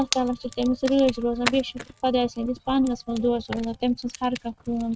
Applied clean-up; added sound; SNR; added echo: neural mask model RNNoise.